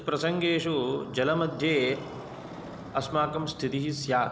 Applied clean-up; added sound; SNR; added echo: none; Motorcycle; 16 dB; none.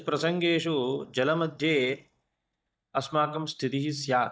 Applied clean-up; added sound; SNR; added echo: neural mask model DeepFilterNet 3.